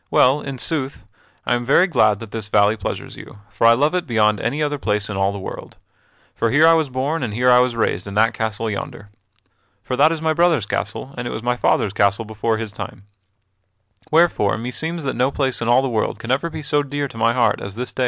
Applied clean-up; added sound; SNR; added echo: none; none; none; none.